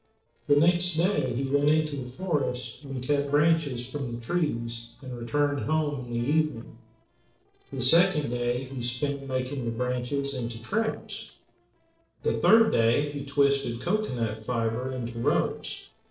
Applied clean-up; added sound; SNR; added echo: neural separator model SepFormer DNS4.